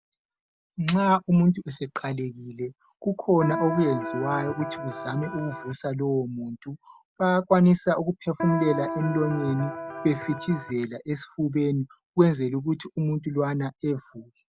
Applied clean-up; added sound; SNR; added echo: none; Electric guitar; 6 dB; none.